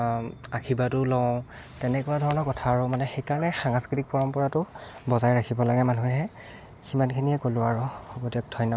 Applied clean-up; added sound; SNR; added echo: none; none; none; none.